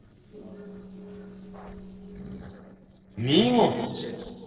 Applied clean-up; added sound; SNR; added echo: neural separator model SepFormer DNS4.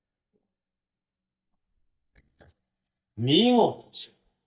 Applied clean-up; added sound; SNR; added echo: neural mask model DeepFilterNet 3.